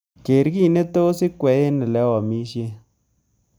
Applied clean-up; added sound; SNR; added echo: none; none; none; none.